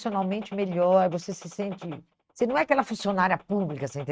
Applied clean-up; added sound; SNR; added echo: neural mask model RNNoise.